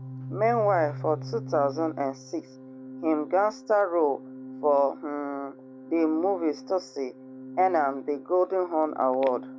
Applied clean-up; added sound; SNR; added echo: none; Organ; 14 dB; none.